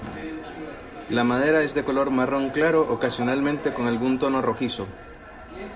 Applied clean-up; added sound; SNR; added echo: none; none; none; reverberation time 0.3 s.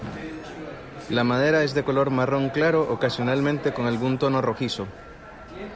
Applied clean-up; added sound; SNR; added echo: none; none; none; none.